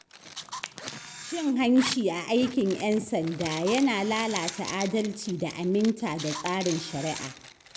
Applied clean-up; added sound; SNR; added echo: none; Camera + Zipper (clothing); 11 dB; none.